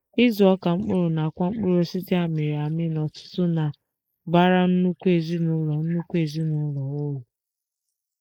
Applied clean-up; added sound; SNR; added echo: neural mask model Resemble Enhance denoiser.